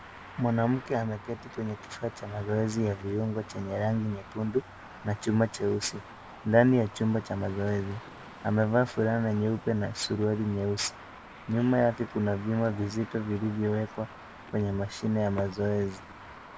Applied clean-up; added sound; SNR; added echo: none; Traffic noise, roadway noise; 17 dB; none.